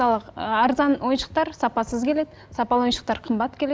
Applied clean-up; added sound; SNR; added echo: none; none; none; none.